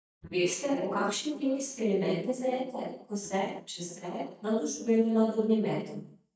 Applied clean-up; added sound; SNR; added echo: neural mask model DeepFilterNet 3.